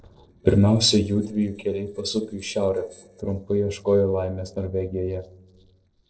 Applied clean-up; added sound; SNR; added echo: neural separator model SepFormer DNS4.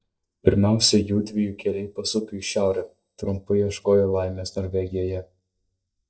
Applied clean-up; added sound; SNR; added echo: neural mask model DeepFilterNet 3.